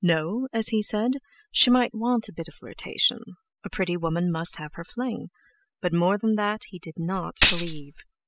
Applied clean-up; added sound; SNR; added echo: none; Tambourine; -3 dB; none.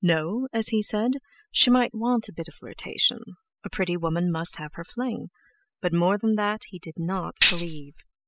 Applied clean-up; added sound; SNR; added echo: neural mask model Resemble Enhance denoiser.